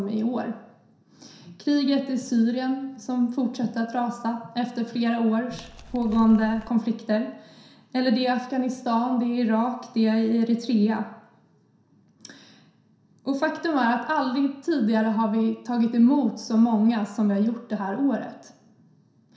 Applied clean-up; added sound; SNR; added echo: none; Animal; 18 dB; reverberation time 0.7 s.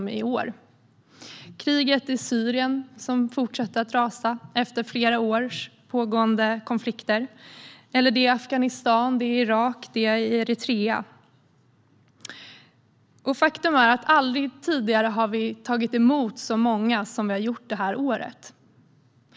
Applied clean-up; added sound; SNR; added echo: none; none; none; none.